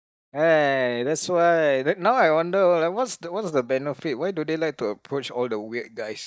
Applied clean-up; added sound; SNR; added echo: neural mask model DeepFilterNet 3.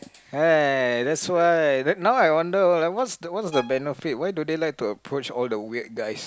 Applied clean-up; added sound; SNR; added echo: none; Bowed string instrument; 18 dB; none.